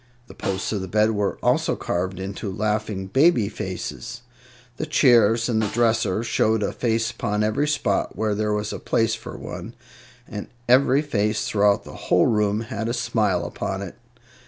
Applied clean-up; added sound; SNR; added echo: none; Snare drum; 20 dB; none.